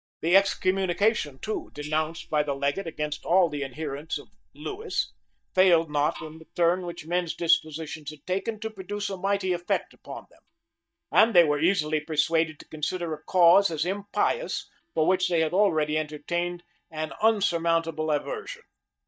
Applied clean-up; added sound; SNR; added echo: neural mask model DeepFilterNet 3.